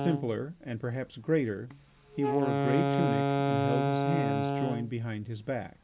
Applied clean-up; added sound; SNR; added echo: none; Wind instrument, woodwind instrument; -1 dB; none.